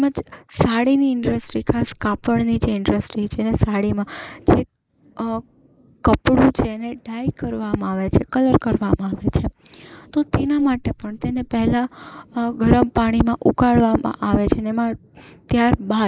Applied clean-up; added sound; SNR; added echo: neural mask model Resemble Enhance denoiser.